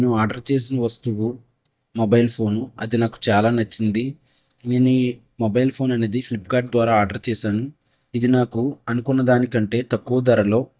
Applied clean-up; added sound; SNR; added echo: neural mask model DeepFilterNet 3.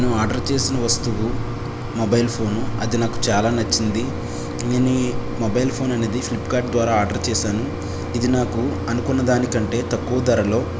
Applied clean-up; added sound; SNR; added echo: none; Mechanisms; 4 dB; none.